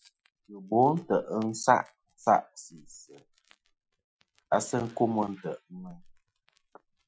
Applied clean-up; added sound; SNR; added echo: classical method Wiener filter.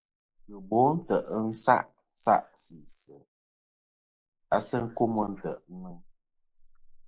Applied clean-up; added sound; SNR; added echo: neural mask model Resemble Enhance denoiser.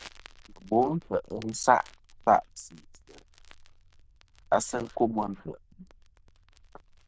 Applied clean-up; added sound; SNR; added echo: neural diffusion model UNIVERSE++.